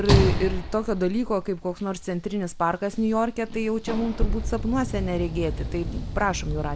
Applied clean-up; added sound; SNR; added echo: none; Sliding door / Slam; 2 dB; none.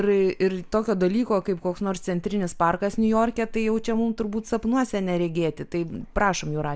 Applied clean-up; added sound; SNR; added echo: none; none; none; none.